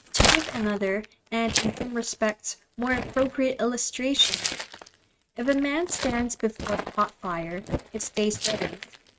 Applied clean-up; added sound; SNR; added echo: neural mask model RNNoise.